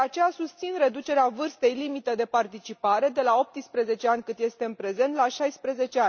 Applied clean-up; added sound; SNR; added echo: none; none; none; none.